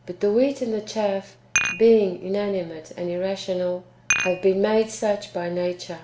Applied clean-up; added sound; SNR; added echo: none; Dishes, pots, and pans; 6 dB; none.